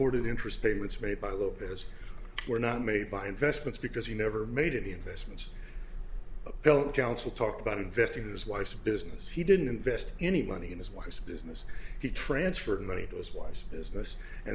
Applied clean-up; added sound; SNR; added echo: none; none; none; none.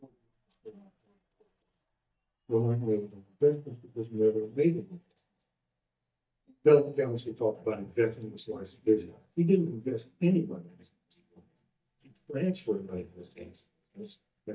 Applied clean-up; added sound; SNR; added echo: neural mask model DeepFilterNet 3.